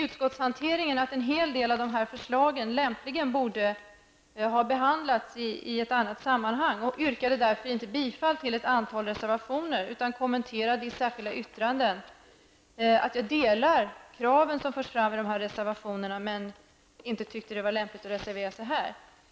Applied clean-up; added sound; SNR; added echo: none; none; none; none.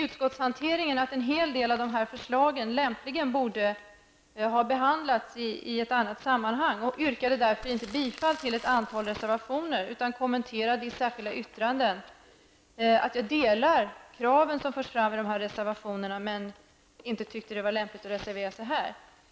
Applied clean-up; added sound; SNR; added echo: none; Crumpling, crinkling; 19 dB; none.